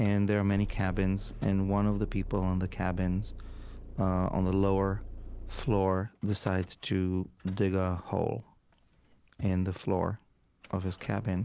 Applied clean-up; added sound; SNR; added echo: none; Idling / Engine starting / Door / Car; 12 dB; none.